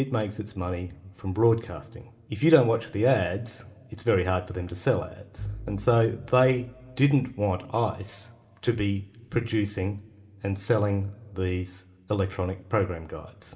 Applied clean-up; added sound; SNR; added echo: none; Bowed string instrument; 16 dB; reverberation time 1.7 s.